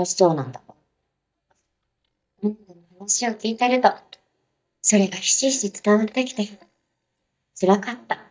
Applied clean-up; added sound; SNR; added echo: neural mask model DeepFilterNet 3.